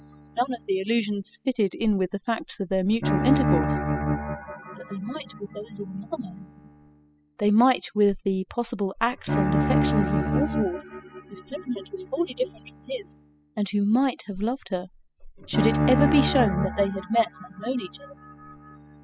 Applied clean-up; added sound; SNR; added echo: classical method spectral subtraction.